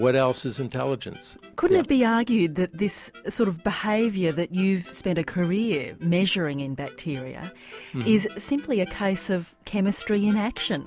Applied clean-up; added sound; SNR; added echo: none; none; none; none.